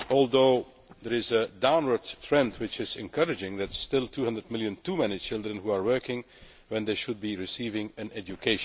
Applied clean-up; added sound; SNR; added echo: none; none; none; none.